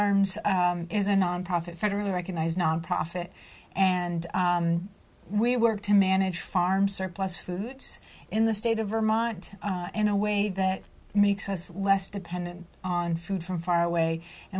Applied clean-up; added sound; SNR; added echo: none; none; none; none.